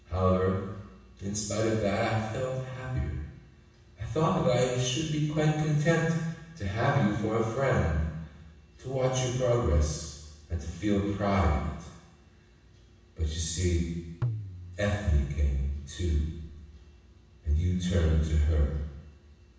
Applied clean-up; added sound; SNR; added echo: none; Tabla; 10 dB; reverberation time 1.1 s.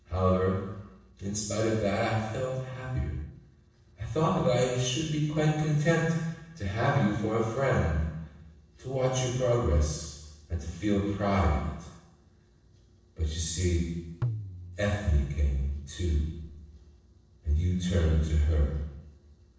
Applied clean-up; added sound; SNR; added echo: neural separator model SepFormer DNS4.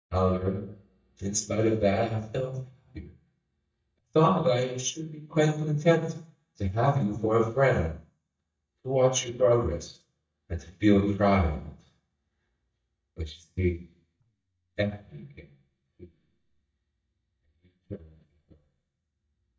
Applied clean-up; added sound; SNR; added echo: neural mask model DeepFilterNet 3.